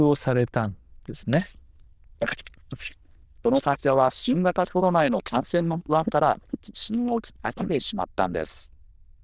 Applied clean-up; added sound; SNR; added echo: neural diffusion model UNIVERSE++.